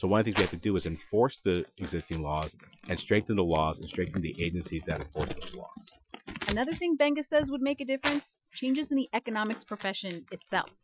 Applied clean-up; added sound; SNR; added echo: classical method Wiener filter.